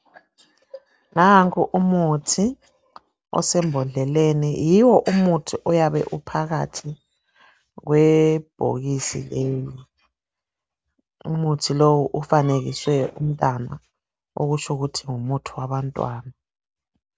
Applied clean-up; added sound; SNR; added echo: none; none; none; none.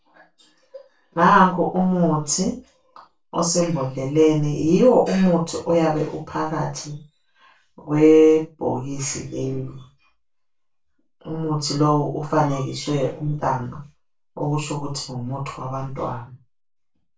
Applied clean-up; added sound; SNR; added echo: none; none; none; reverberation time 0.2 s.